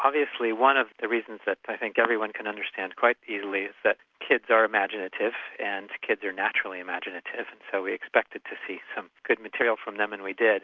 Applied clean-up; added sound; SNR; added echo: none; none; none; none.